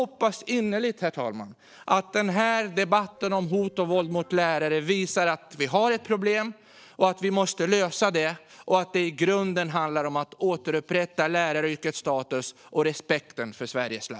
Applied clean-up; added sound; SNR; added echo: neural separator model SepFormer DNS4.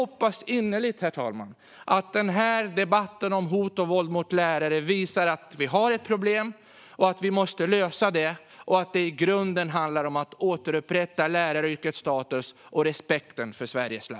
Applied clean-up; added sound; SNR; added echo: none; none; none; none.